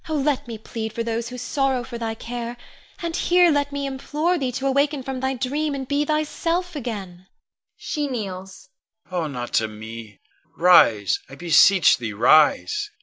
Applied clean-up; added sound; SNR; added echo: none; none; none; none.